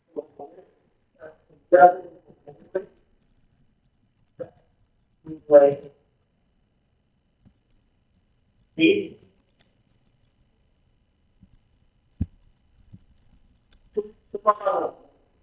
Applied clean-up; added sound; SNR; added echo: neural mask model DeepFilterNet 3.